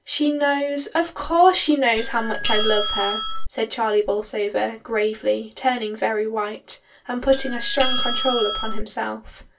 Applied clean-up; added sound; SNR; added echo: none; Doorbell; 0 dB; reverberation time 0.2 s.